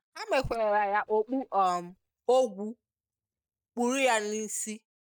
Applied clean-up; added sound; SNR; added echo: neural mask model DeepFilterNet 3.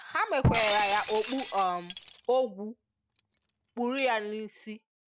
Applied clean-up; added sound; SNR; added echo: none; Shatter; 3 dB; none.